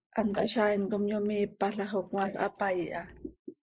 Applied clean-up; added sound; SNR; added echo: neural mask model Resemble Enhance denoiser.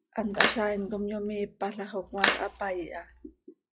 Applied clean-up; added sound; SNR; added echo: classical method log-MMSE.